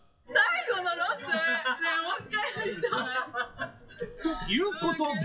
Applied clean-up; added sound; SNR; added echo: classical method WPE with log-MMSE.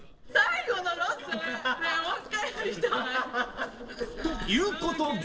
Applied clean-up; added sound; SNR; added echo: neural separator model SepFormer DNS4.